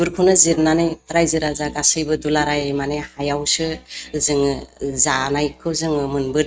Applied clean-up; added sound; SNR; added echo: neural mask model RNNoise.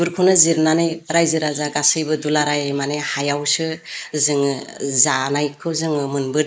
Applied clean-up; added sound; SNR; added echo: neural mask model Resemble Enhance denoiser.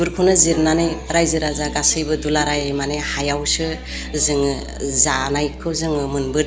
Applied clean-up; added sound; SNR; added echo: none; Musical instrument; 12 dB; none.